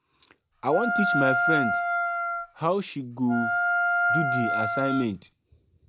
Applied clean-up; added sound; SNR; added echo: none; Wind instrument, woodwind instrument; -3 dB; none.